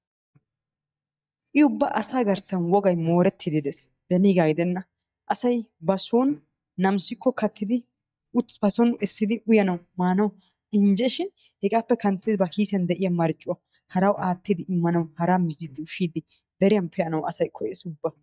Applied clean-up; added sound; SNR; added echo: neural mask model DeepFilterNet 3.